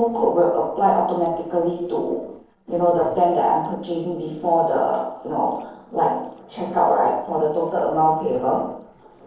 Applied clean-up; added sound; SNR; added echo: neural separator model SepFormer DNS4.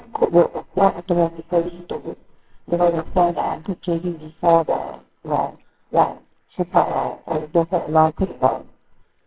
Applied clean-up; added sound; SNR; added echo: neural separator model SepFormer WHAMR!.